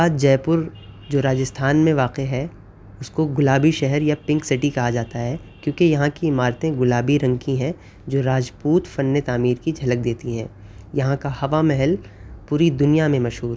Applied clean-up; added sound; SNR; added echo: none; none; none; none.